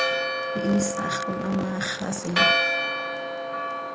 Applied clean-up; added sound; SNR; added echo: none; Church bell; -3 dB; none.